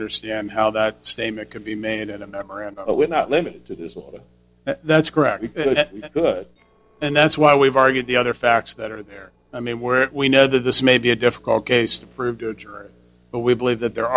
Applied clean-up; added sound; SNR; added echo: neural separator model SepFormer DNS4.